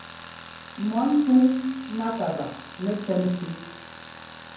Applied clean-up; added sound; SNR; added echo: none; Tools; 15 dB; reverberation time 0.9 s.